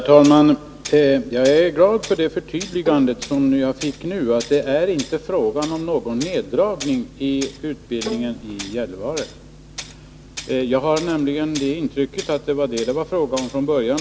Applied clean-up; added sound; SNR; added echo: none; Tools + Bowed string instrument; 17 dB; none.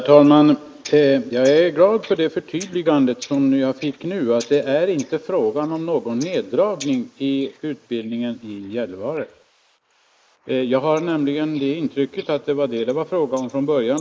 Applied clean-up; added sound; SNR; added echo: neural mask model Resemble Enhance denoiser.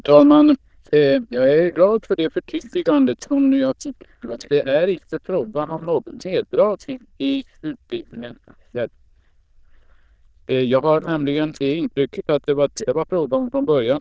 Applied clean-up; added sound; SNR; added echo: neural diffusion model UNIVERSE++.